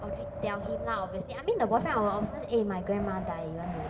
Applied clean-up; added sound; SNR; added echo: none; Wind; 6 dB; reverberation time 2.9 s.